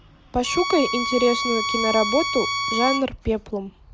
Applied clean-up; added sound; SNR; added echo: none; Bowed string instrument; 3 dB; none.